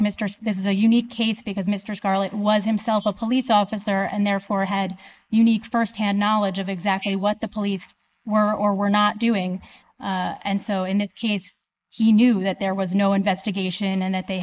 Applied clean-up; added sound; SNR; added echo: neural mask model Resemble Enhance denoiser.